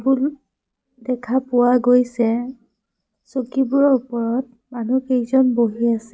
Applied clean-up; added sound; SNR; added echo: none; none; none; none.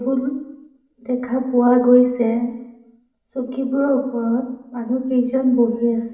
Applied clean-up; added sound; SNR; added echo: none; none; none; reverberation time 0.9 s.